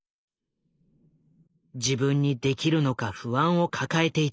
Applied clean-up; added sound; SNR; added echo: neural mask model Resemble Enhance denoiser.